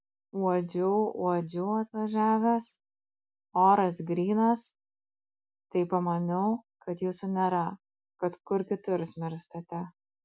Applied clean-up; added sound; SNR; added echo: none; none; none; none.